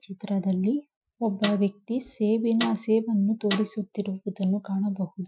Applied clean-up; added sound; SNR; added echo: classical method Wiener filter.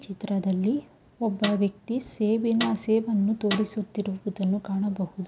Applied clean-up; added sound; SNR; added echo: none; Snare drum; 9 dB; none.